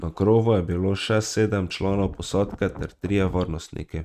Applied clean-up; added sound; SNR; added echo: neural mask model RNNoise.